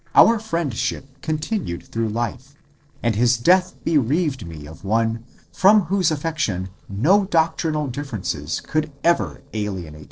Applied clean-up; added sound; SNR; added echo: neural separator model SepFormer DNS4.